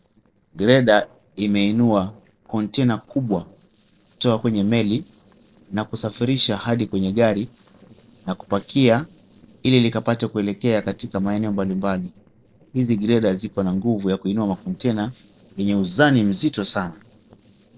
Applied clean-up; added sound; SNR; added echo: neural separator model SepFormer DNS4.